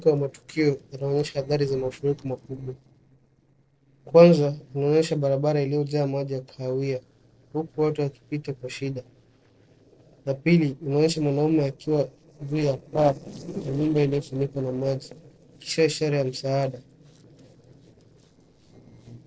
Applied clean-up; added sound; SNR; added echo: neural separator model SepFormer DNS4.